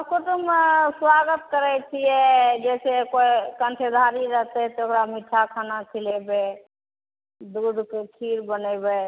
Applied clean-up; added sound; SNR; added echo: none; none; none; none.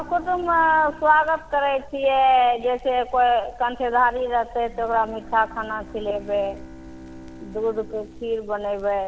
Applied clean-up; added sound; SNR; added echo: none; Crackle + Bowed string instrument; 18 dB; none.